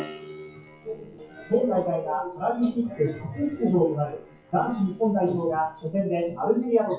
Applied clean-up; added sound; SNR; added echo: classical method WPE with log-MMSE.